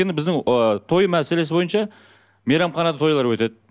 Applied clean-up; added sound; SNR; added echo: none; none; none; none.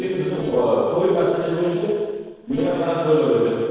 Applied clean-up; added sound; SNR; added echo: neural separator model SepFormer DNS4.